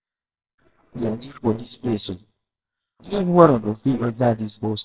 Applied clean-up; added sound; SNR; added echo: neural separator model SepFormer WHAMR!.